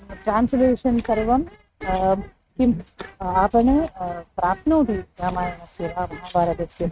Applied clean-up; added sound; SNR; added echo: neural mask model RNNoise.